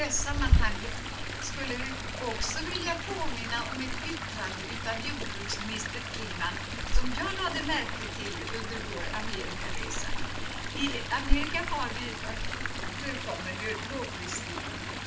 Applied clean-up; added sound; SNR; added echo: none; Chatter / Stream; -4 dB; reverberation time 0.2 s.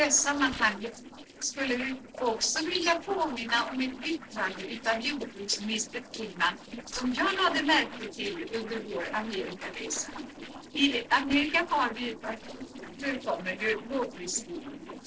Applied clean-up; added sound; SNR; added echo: neural separator model SepFormer DNS4.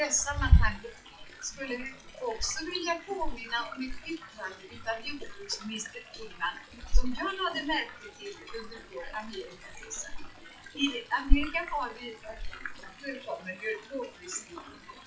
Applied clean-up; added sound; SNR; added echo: classical method WPE with log-MMSE.